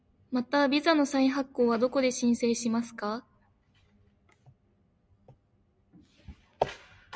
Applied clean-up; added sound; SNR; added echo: none; none; none; none.